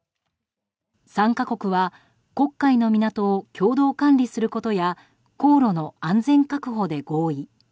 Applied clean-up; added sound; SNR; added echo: none; none; none; none.